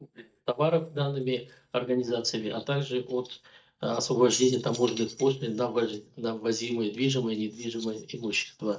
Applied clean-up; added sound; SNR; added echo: neural mask model DeepFilterNet 3.